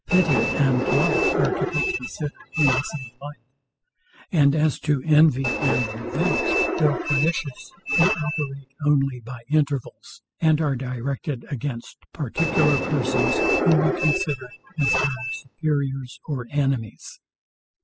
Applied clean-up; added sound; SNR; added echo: classical method spectral subtraction.